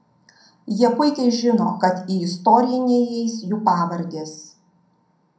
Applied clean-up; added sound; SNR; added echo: none; none; none; reverberation time 0.6 s.